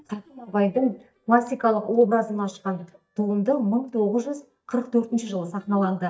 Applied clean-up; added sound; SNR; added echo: neural mask model DeepFilterNet 3.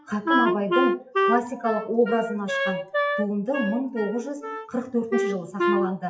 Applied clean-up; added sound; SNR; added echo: classical method WPE with log-MMSE.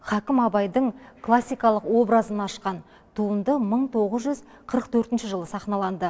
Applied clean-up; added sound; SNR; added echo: none; none; none; none.